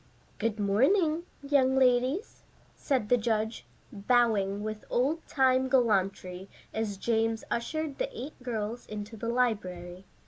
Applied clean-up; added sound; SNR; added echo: none; none; none; none.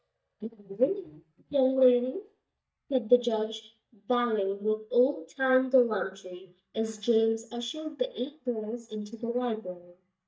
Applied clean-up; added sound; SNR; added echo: neural mask model DeepFilterNet 3.